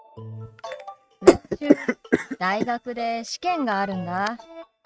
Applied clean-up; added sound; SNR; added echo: neural mask model RNNoise.